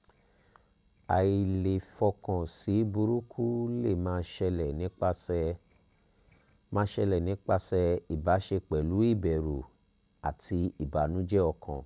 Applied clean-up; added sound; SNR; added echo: none; none; none; none.